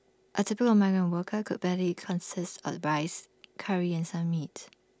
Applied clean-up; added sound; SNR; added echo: none; none; none; none.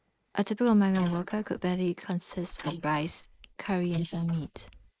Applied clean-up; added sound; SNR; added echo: neural mask model Resemble Enhance denoiser.